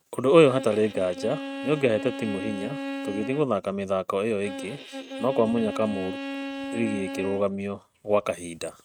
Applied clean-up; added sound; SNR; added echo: neural mask model RNNoise.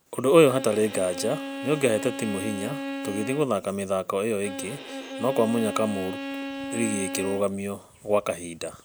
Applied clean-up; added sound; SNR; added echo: none; Bowed string instrument; 9 dB; none.